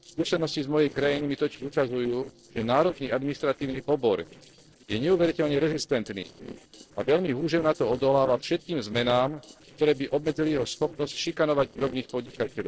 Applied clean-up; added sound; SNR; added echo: neural separator model SepFormer DNS4.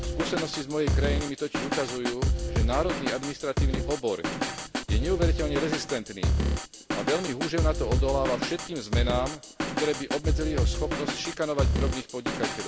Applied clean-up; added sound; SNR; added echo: none; Drum kit; -3 dB; none.